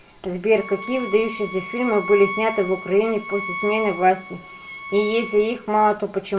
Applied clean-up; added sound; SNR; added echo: none; Bowed string instrument; 10 dB; reverberation time 0.3 s.